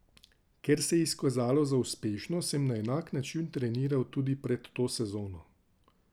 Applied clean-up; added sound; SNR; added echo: none; none; none; none.